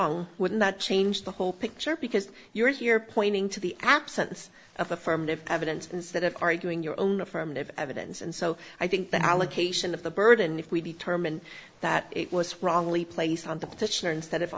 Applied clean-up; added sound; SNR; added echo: none; none; none; none.